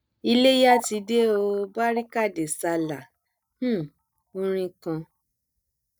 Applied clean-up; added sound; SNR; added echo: neural mask model DeepFilterNet 3.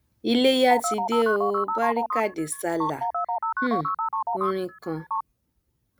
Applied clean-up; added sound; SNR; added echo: none; Telephone; 2 dB; none.